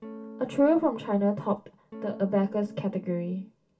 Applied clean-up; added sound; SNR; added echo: none; Electric guitar / Strum; 16 dB; reverberation time 0.2 s.